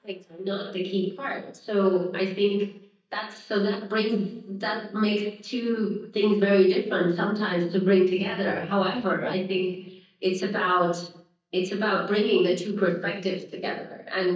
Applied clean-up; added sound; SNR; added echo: neural mask model DeepFilterNet 3.